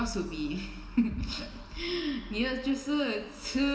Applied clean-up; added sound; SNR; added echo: none; none; none; reverberation time 1.6 s.